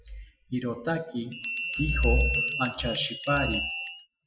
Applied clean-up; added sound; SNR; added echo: classical method Wiener filter.